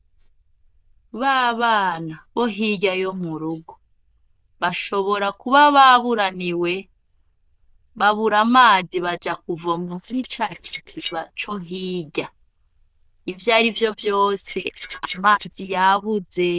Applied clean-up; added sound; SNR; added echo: neural diffusion model UNIVERSE++.